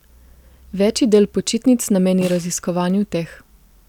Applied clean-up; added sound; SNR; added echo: none; Snare drum; 19 dB; none.